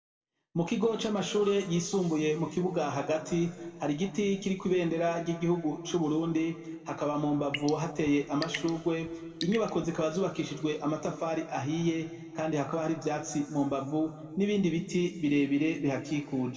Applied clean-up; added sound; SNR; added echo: none; Drip / Sink (filling or washing) / Water tap, faucet / Water; 14 dB; reverberation time 1.8 s.